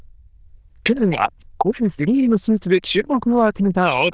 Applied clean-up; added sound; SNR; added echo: neural diffusion model UNIVERSE++.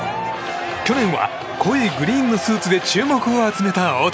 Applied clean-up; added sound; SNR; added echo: none; none; none; none.